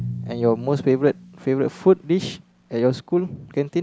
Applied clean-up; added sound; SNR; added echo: none; Drum; 15 dB; none.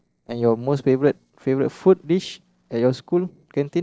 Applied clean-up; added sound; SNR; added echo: neural separator model SepFormer DNS4.